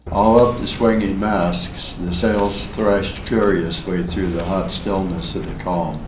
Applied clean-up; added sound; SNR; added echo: none; Subway, metro, underground; 10 dB; reverberation time 0.6 s.